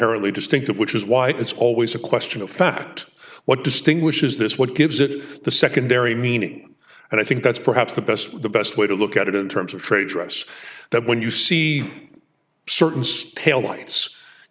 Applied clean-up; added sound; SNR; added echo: none; none; none; none.